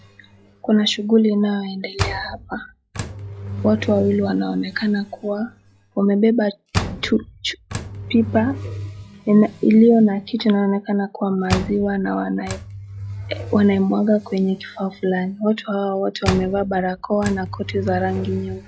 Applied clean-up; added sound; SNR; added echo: classical method log-MMSE.